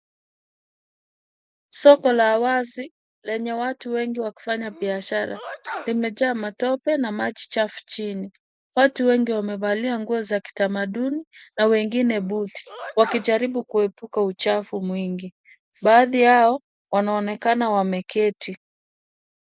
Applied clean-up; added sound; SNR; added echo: neural separator model SepFormer DNS4.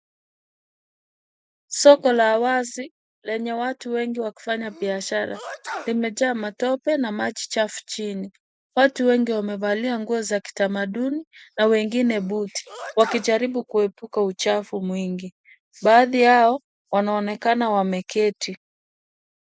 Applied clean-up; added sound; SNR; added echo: none; Sneeze; 16 dB; none.